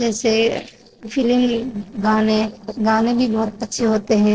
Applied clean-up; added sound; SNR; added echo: neural separator model SepFormer DNS4.